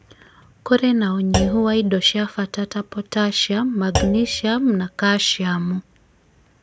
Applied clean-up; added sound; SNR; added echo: none; Thump, thud; 9 dB; none.